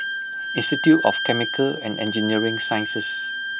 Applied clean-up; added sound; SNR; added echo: none; Wind instrument, woodwind instrument; 4 dB; none.